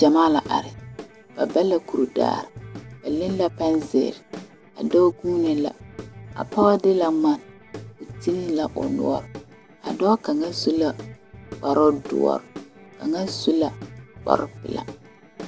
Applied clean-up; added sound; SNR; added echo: none; Guitar / Drum; 17 dB; none.